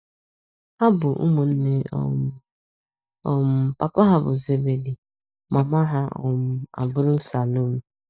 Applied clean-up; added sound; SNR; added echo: neural mask model DeepFilterNet 3.